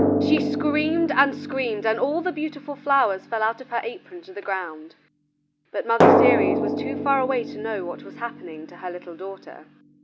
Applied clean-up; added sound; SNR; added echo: none; Drum; 0 dB; none.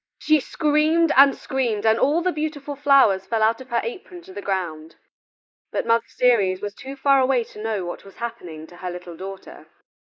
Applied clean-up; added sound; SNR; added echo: neural mask model Resemble Enhance denoiser.